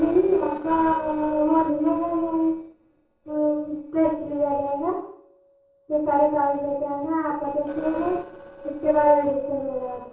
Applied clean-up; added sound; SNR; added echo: neural separator model SepFormer DNS4.